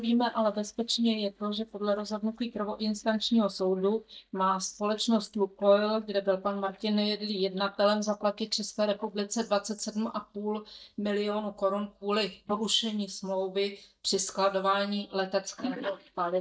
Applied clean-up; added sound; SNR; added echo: neural mask model DeepFilterNet 3.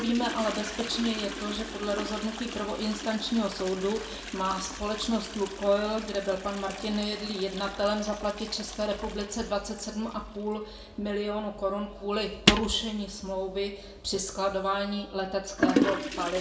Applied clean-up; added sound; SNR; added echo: none; Toilet flush; 5 dB; reverberation time 0.5 s.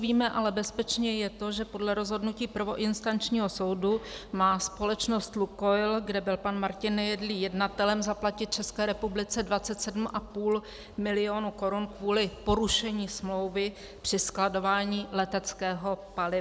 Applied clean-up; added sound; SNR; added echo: none; none; none; none.